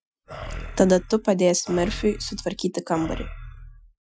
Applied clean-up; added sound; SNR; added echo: classical method Wiener filter.